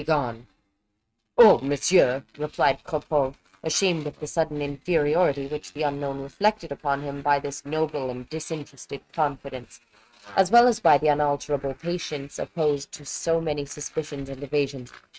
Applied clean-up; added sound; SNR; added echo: neural mask model RNNoise.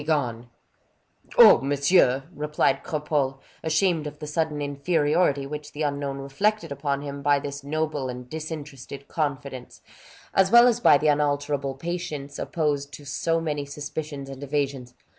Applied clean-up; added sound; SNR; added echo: none; none; none; none.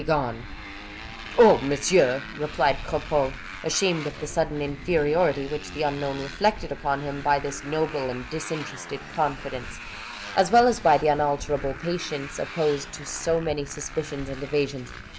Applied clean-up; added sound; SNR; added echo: none; Motorcycle; 12 dB; none.